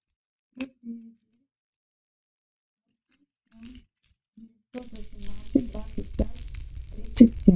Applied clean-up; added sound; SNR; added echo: neural mask model DeepFilterNet 3.